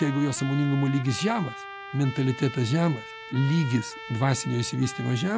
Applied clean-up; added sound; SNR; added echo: none; Trumpet; 13 dB; none.